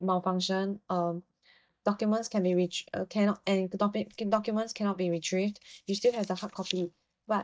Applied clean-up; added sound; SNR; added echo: neural mask model DeepFilterNet 3.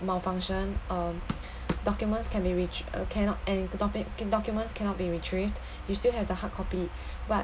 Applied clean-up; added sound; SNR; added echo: none; none; none; none.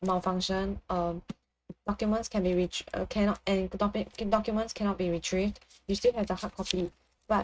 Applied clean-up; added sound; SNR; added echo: neural mask model RNNoise.